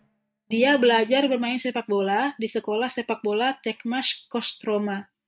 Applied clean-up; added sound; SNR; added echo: neural mask model RNNoise.